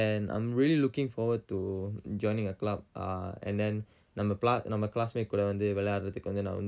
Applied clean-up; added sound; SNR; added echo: none; none; none; none.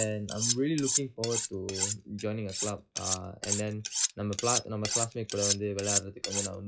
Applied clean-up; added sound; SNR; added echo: classical method log-MMSE.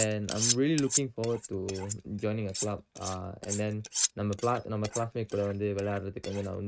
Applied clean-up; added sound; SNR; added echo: neural mask model RNNoise.